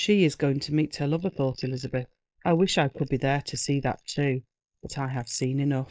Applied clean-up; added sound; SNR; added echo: neural mask model Resemble Enhance denoiser.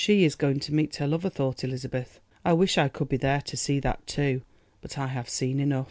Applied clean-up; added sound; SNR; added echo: none; none; none; none.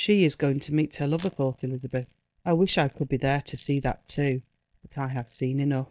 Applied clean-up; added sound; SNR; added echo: neural mask model DeepFilterNet 3.